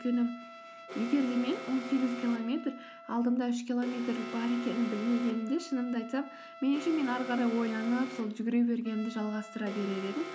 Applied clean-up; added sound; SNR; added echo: none; Alarm + Trumpet; 12 dB; none.